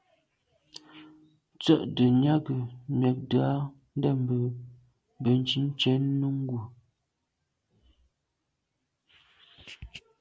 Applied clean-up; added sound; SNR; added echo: none; none; none; none.